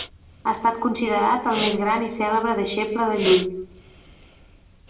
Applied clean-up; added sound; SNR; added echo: none; Respiratory sounds; 12 dB; reverberation time 0.6 s.